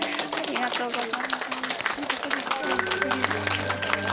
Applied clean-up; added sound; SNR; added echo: none; none; none; none.